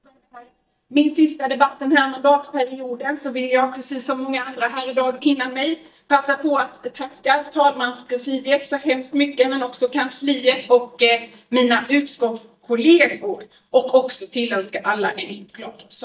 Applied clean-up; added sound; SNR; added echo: neural mask model DeepFilterNet 3.